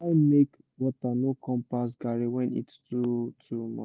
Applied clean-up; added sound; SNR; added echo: none; none; none; none.